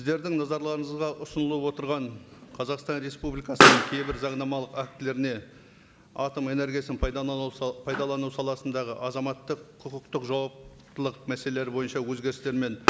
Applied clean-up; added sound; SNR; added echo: none; Explosion; -1 dB; none.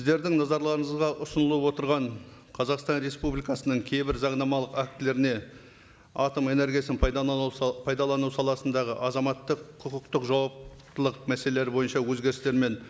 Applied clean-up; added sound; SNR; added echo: none; none; none; none.